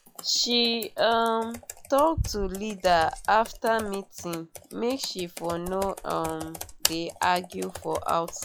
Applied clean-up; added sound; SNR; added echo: classical method log-MMSE.